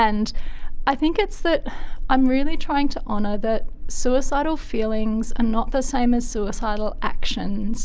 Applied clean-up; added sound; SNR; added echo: none; none; none; none.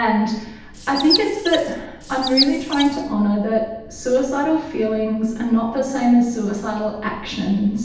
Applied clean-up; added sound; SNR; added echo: none; Chirp, tweet; 5 dB; reverberation time 0.9 s.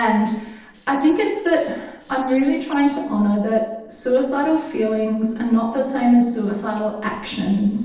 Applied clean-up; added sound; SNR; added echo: neural separator model SepFormer DNS4.